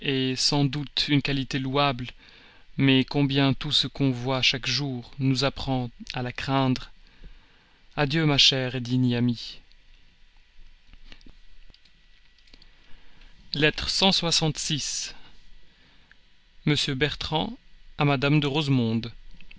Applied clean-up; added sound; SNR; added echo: none; none; none; none.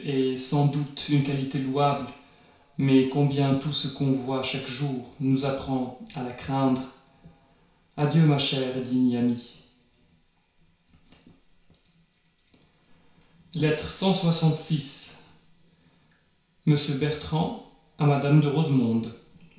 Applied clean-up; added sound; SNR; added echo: none; none; none; reverberation time 0.6 s.